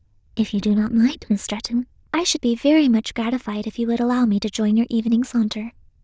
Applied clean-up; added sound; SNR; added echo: neural diffusion model UNIVERSE++.